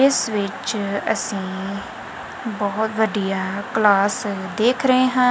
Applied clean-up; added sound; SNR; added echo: none; none; none; none.